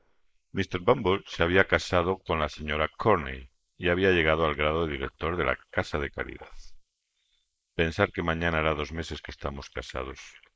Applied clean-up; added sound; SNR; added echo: neural mask model Resemble Enhance denoiser.